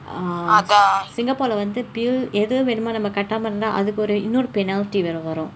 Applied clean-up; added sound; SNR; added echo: none; none; none; none.